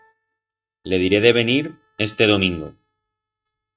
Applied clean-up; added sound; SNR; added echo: neural mask model RNNoise.